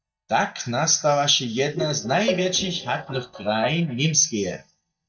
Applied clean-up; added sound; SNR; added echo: neural mask model DeepFilterNet 3.